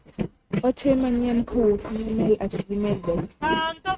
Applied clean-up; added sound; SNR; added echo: neural mask model RNNoise.